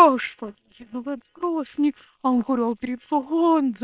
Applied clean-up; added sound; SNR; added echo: neural separator model SepFormer WHAM!.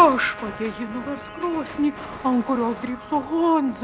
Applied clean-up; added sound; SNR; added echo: none; Trumpet; 18 dB; none.